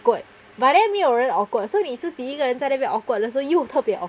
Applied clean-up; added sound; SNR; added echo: none; none; none; none.